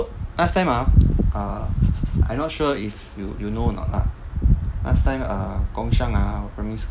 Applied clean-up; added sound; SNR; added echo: none; none; none; none.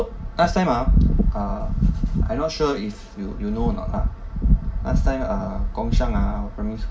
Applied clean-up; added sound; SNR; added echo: none; none; none; reverberation time 0.2 s.